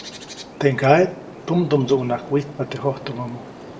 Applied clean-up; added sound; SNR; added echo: none; Bird; 16 dB; reverberation time 0.6 s.